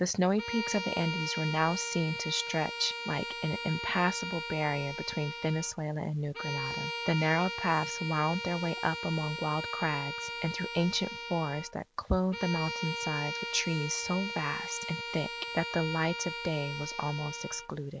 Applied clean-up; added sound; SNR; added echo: none; Bowed string instrument; 6 dB; none.